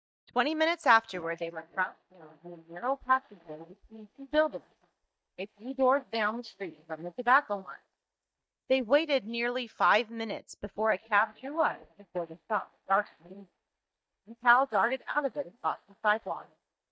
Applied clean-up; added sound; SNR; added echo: neural mask model DeepFilterNet 3.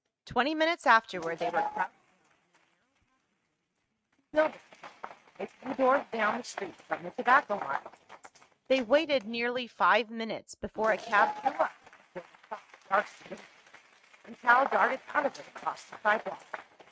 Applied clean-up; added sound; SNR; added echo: neural mask model RNNoise.